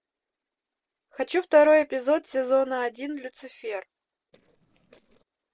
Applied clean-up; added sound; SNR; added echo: neural separator model SepFormer DNS4.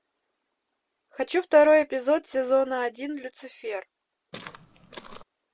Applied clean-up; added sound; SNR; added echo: none; Walk, footsteps; 16 dB; none.